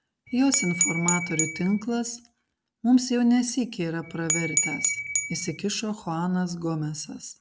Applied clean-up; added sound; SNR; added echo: none; Glass / Bell; 1 dB; none.